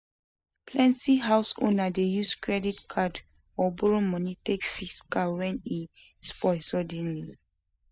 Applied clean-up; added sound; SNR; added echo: neural mask model DeepFilterNet 3.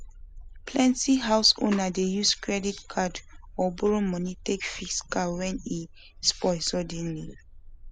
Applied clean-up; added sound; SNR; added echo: none; Bark; 17 dB; none.